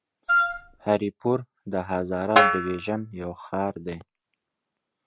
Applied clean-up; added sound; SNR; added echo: none; Wind instrument, woodwind instrument + Snare drum; -4 dB; none.